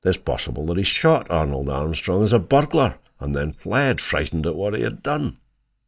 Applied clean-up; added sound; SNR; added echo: neural mask model DeepFilterNet 3.